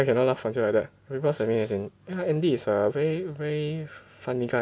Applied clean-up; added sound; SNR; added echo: none; none; none; none.